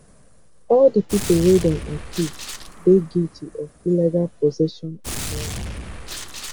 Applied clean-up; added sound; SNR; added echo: none; Gunshot, gunfire; 12 dB; none.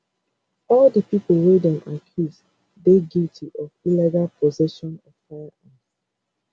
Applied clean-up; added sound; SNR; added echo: none; none; none; none.